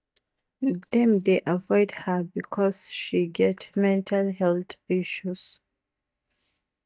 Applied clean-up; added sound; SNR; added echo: neural mask model DeepFilterNet 3.